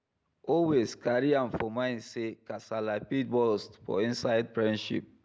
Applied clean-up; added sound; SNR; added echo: none; none; none; none.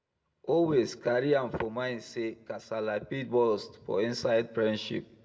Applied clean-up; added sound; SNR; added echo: none; none; none; reverberation time 0.5 s.